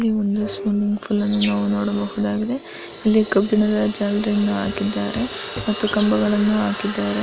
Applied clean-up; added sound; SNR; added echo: none; Walk, footsteps; 18 dB; none.